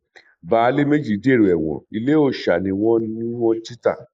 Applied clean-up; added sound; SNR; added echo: neural mask model Resemble Enhance denoiser.